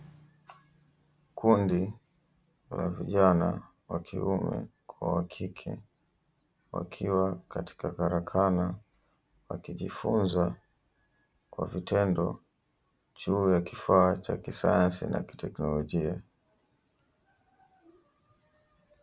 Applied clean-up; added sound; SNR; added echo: none; none; none; none.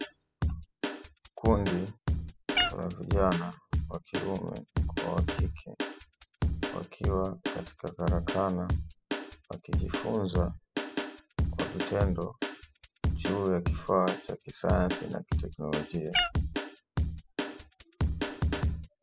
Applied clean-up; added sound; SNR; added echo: classical method spectral subtraction.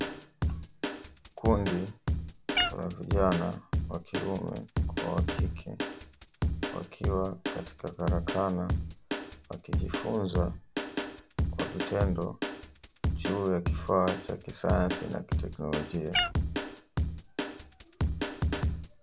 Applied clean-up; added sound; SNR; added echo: none; Meow + Drum kit; -1 dB; none.